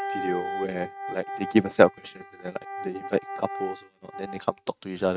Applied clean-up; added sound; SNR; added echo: neural mask model RNNoise.